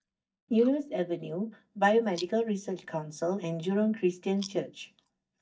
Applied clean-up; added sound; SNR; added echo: neural mask model DeepFilterNet 3.